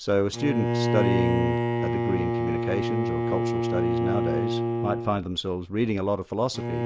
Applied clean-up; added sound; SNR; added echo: none; Bowed string instrument; -2 dB; none.